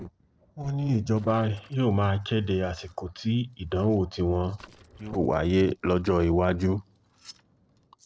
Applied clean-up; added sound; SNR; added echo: neural separator model SepFormer DNS4.